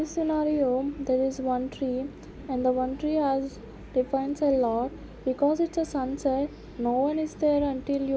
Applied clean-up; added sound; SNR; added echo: none; none; none; none.